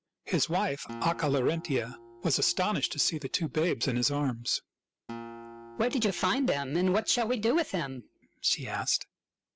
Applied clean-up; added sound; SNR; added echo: none; Acoustic guitar; 18 dB; none.